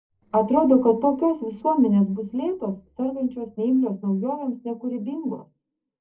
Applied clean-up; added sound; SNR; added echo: neural separator model SepFormer DNS4.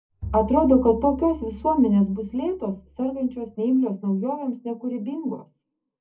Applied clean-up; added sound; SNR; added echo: none; Bowed string instrument; 15 dB; reverberation time 0.3 s.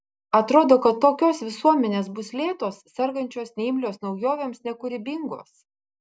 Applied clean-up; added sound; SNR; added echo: none; none; none; none.